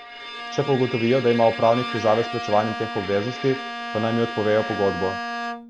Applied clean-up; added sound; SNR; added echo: none; Bowed string instrument; 8 dB; none.